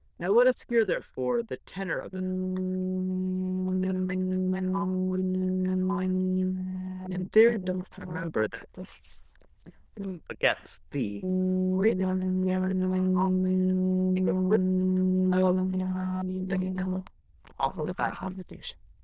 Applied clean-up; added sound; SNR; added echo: neural diffusion model UNIVERSE++.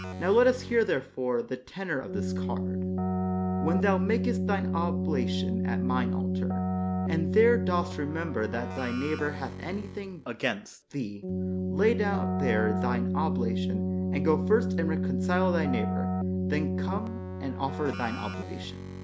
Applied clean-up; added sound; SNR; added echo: none; Keyboard (musical); 0 dB; none.